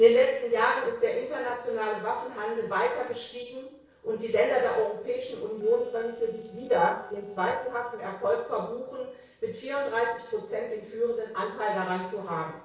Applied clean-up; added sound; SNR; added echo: neural separator model SepFormer DNS4.